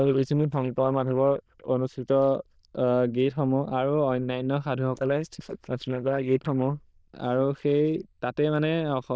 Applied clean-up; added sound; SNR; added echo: neural diffusion model UNIVERSE++.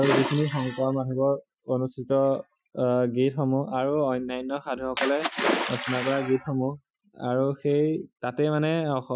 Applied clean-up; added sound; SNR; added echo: classical method Wiener filter.